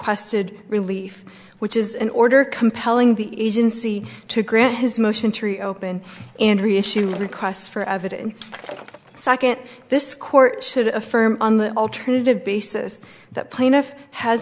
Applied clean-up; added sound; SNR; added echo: none; Shatter; 20 dB; none.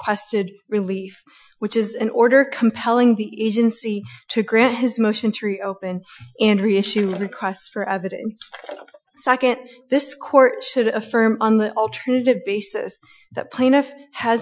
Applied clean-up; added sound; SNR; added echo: classical method Wiener filter.